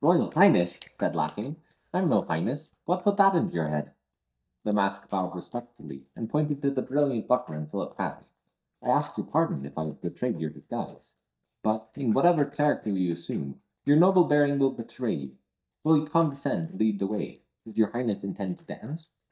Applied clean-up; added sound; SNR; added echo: neural mask model DeepFilterNet 3.